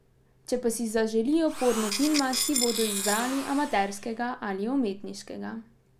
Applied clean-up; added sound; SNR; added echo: none; Tools; 5 dB; none.